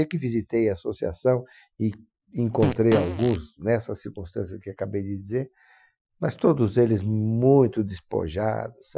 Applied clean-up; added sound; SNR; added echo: classical method Wiener filter.